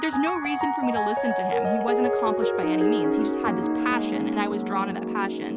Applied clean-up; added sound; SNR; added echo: none; Piano; -4 dB; none.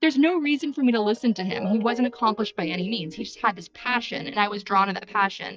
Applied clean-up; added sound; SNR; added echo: neural mask model DeepFilterNet 3.